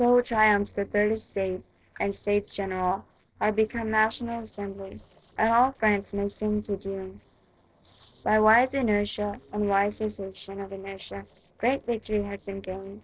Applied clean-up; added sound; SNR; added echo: neural separator model SepFormer DNS4.